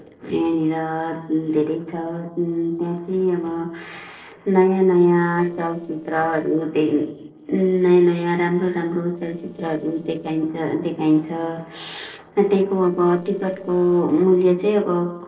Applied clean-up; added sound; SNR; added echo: neural separator model SepFormer DNS4.